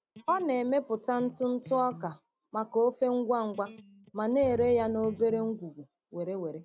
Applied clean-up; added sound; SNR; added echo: none; Drum + Electric guitar; 18 dB; none.